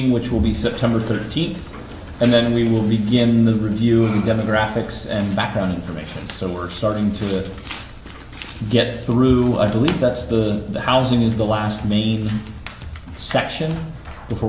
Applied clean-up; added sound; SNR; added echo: none; none; none; none.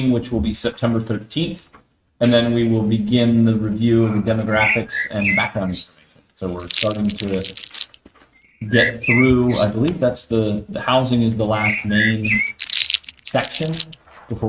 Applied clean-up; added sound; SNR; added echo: neural mask model RNNoise.